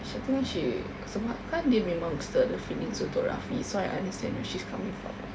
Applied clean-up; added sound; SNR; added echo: none; none; none; none.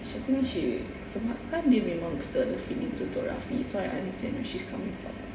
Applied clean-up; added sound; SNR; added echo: none; none; none; reverberation time 1.1 s.